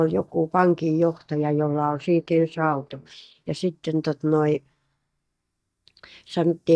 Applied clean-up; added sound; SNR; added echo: neural mask model DeepFilterNet 3.